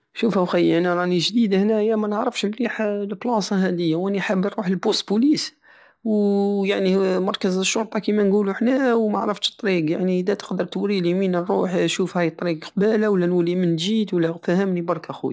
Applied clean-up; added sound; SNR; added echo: none; none; none; none.